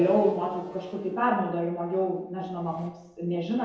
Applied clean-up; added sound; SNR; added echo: neural separator model SepFormer DNS4.